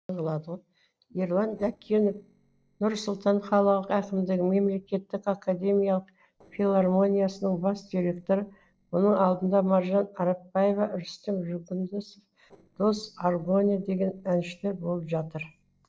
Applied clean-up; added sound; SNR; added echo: neural separator model SepFormer DNS4.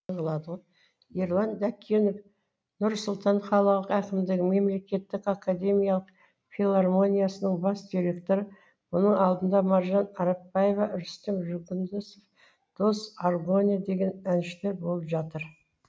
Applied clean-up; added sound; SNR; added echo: none; none; none; none.